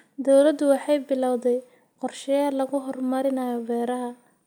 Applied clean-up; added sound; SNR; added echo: none; none; none; none.